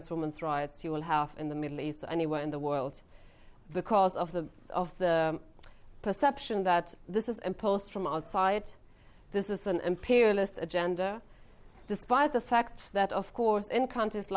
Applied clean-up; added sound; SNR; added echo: none; none; none; none.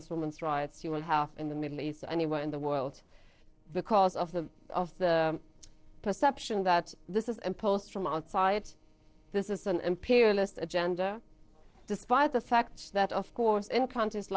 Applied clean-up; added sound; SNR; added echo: neural separator model SepFormer DNS4.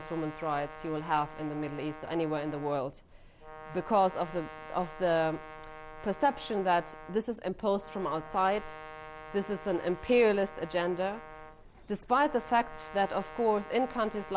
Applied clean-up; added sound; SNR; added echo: none; Brass instrument; 15 dB; none.